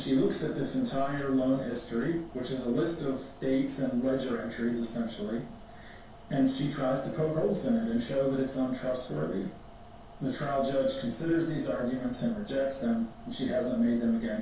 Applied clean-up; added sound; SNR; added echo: none; Mechanical fan; 19 dB; reverberation time 0.2 s.